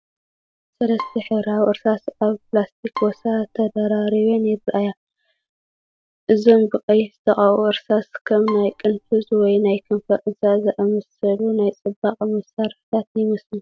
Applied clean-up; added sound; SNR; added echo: none; Bowed string instrument; 18 dB; none.